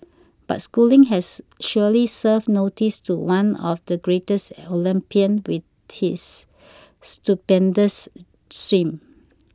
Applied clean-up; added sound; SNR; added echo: none; none; none; none.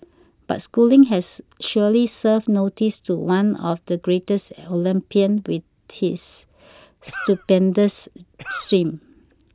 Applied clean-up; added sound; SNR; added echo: none; Cough; 14 dB; none.